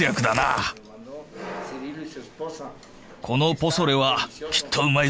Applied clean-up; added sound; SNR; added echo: none; Camera; 19 dB; none.